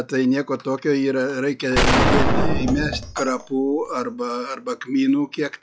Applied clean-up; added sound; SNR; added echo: classical method log-MMSE.